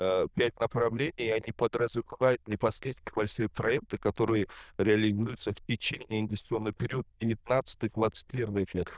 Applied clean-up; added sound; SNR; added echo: neural diffusion model UNIVERSE++.